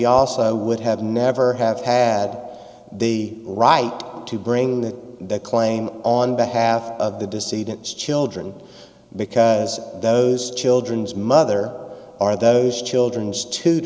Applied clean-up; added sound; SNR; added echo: none; none; none; none.